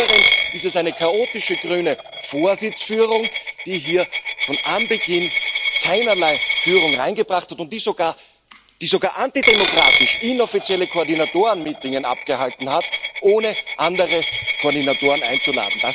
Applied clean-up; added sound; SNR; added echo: none; Coin (dropping); 2 dB; none.